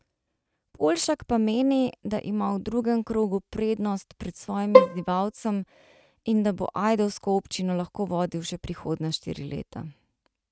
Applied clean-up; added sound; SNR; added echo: neural mask model RNNoise.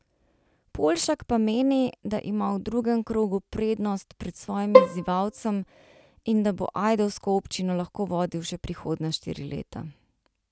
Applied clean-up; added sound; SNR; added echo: none; Bowed string instrument; -4 dB; none.